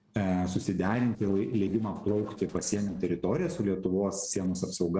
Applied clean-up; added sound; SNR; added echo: neural separator model SepFormer DNS4.